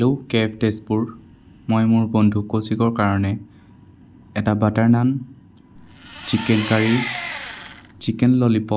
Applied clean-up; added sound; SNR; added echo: none; Engine; 10 dB; none.